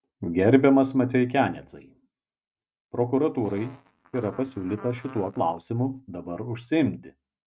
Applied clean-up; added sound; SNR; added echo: neural mask model RNNoise.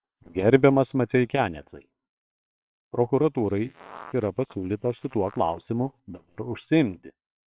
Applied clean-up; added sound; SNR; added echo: neural separator model SepFormer WHAM!.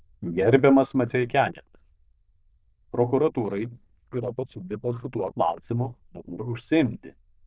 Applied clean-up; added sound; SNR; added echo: neural diffusion model UNIVERSE++.